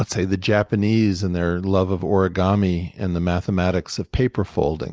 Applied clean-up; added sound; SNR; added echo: none; none; none; none.